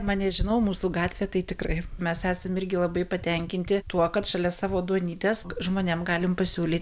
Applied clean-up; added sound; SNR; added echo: none; none; none; none.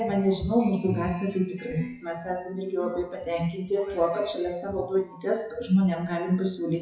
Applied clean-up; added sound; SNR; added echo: classical method WPE with log-MMSE.